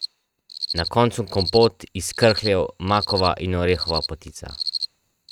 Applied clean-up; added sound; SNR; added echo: neural mask model RNNoise.